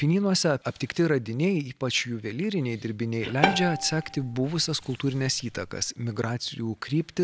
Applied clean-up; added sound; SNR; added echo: none; Bowed string instrument; 6 dB; none.